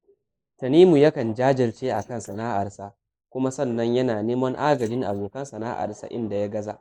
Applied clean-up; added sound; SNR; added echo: neural mask model Resemble Enhance denoiser.